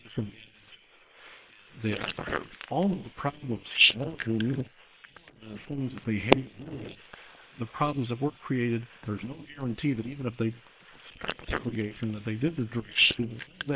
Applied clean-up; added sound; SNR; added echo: neural separator model SepFormer WHAM!.